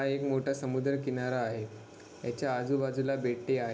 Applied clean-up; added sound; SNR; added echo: none; none; none; none.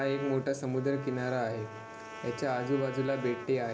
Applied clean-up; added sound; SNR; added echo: none; Trumpet; 14 dB; none.